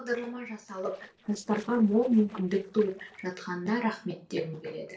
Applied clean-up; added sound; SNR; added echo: neural separator model SepFormer DNS4.